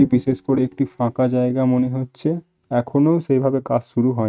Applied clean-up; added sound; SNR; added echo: neural mask model RNNoise.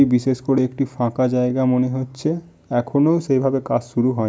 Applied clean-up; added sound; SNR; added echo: none; none; none; none.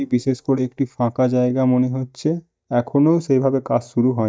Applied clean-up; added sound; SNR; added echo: neural mask model DeepFilterNet 3.